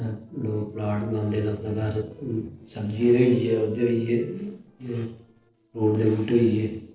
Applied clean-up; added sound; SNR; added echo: neural separator model SepFormer DNS4.